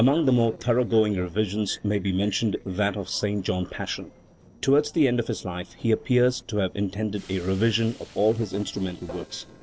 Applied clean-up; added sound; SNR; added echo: neural separator model SepFormer DNS4.